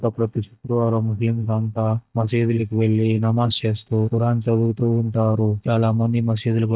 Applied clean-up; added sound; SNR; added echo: neural mask model DeepFilterNet 3.